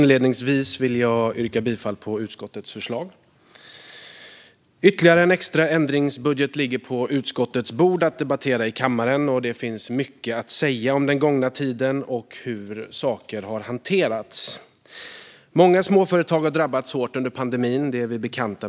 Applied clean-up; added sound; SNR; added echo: none; none; none; none.